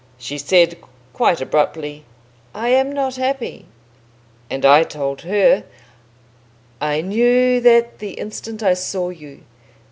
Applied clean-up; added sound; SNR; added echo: none; none; none; none.